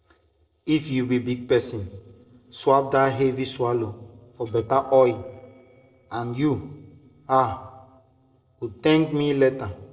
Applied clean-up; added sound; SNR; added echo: neural separator model SepFormer DNS4.